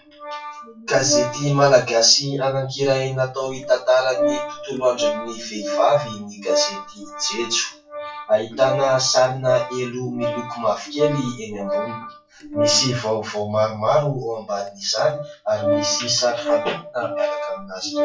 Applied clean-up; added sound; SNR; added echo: classical method WPE with log-MMSE.